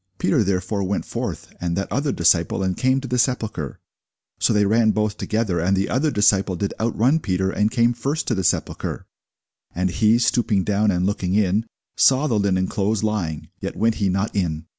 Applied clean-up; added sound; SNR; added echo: none; none; none; none.